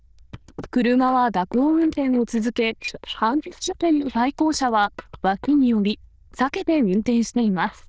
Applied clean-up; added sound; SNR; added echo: neural diffusion model UNIVERSE++.